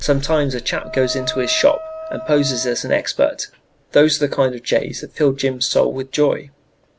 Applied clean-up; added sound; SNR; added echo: none; Wind instrument, woodwind instrument; 13 dB; none.